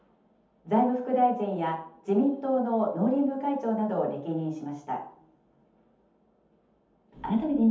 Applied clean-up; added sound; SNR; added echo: none; none; none; reverberation time 0.6 s.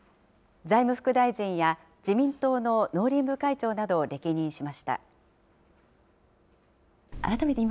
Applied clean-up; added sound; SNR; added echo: none; none; none; none.